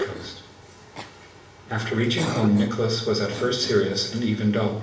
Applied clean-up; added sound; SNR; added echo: none; Cough; 13 dB; reverberation time 0.9 s.